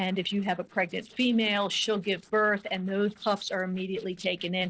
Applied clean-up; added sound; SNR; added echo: neural separator model SepFormer DNS4.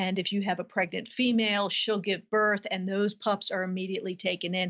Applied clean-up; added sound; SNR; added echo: none; none; none; none.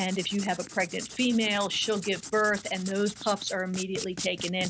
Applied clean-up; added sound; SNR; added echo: none; Writing; 11 dB; none.